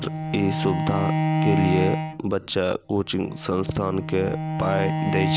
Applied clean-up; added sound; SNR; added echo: none; Bowed string instrument; 1 dB; none.